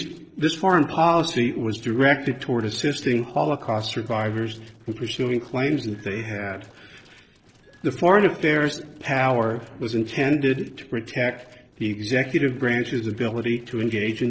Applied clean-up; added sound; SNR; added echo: neural separator model SepFormer DNS4.